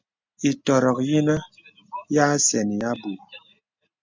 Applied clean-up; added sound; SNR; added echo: none; none; none; none.